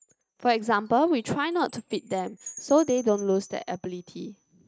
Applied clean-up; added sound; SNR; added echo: neural mask model RNNoise.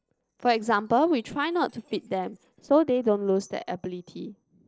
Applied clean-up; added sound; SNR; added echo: neural separator model SepFormer DNS4.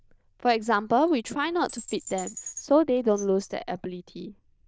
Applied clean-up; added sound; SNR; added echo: neural diffusion model UNIVERSE++.